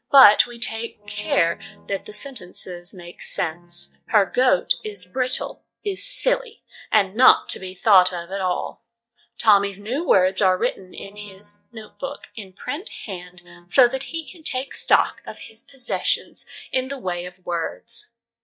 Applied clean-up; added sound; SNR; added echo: neural mask model DeepFilterNet 3.